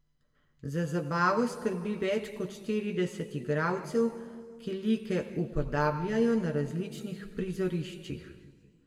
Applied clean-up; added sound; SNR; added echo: none; none; none; reverberation time 1.5 s.